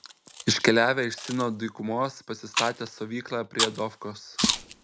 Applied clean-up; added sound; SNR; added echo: none; Chewing, mastication; 5 dB; none.